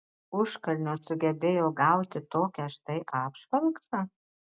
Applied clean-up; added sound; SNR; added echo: none; none; none; none.